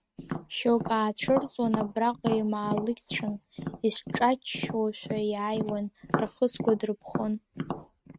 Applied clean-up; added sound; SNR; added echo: neural mask model RNNoise.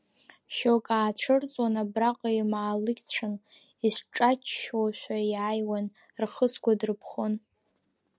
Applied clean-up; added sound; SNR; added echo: none; none; none; none.